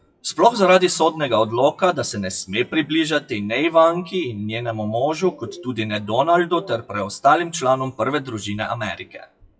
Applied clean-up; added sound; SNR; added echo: classical method WPE with log-MMSE.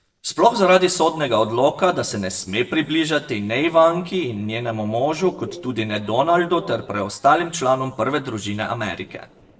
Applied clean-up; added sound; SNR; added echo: neural separator model SepFormer DNS4.